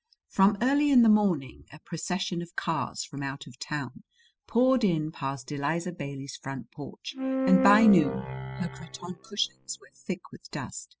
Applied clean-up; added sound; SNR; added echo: classical method spectral subtraction.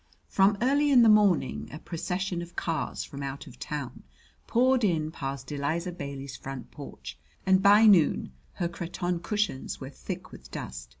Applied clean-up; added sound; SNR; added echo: none; none; none; none.